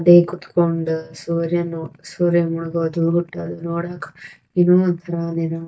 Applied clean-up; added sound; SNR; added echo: neural mask model DeepFilterNet 3.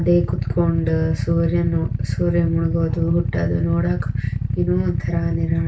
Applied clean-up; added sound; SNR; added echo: none; Idling / Motorcycle; 1 dB; reverberation time 0.2 s.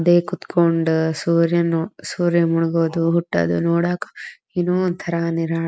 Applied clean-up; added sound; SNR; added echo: none; none; none; none.